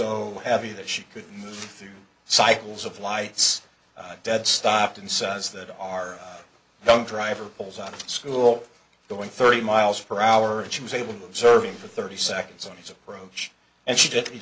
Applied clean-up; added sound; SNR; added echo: none; none; none; none.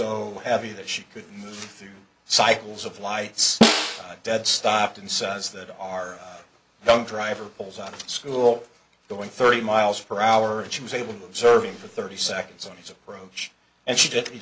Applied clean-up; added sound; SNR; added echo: none; Snare drum; -2 dB; none.